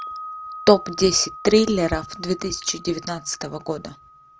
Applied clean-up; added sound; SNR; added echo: none; Wind chime; 16 dB; none.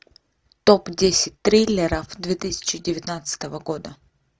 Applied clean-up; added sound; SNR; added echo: none; none; none; none.